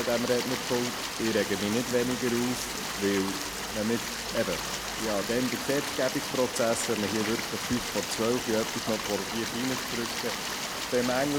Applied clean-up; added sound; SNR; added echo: none; Stream; 3 dB; none.